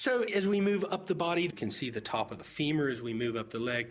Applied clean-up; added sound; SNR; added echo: none; none; none; none.